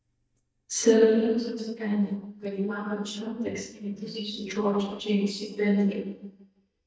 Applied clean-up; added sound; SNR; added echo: neural mask model DeepFilterNet 3.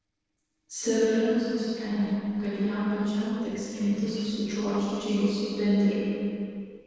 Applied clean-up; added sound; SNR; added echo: neural separator model SepFormer DNS4.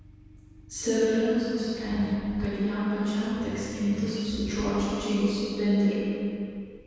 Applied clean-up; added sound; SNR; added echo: none; Accelerating, revving, vroom; 14 dB; reverberation time 2.1 s.